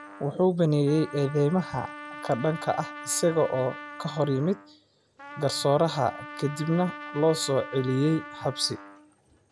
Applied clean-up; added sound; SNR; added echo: none; Trumpet; 14 dB; none.